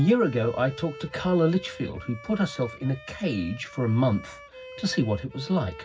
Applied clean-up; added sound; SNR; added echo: none; Bowed string instrument; 17 dB; reverberation time 0.4 s.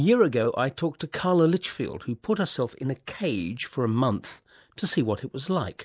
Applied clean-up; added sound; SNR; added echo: none; none; none; none.